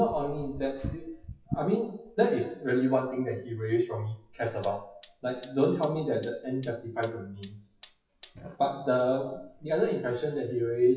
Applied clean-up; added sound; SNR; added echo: classical method WPE with log-MMSE.